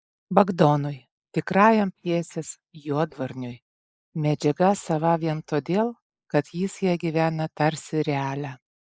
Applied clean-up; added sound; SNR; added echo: neural mask model Resemble Enhance denoiser.